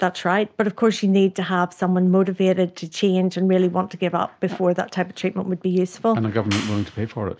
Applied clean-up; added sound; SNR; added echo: none; Clapping; 13 dB; none.